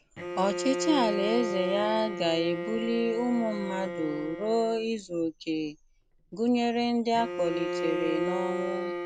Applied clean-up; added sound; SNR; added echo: none; Bowed string instrument; 5 dB; none.